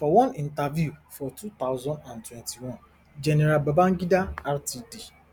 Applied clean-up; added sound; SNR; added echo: none; none; none; none.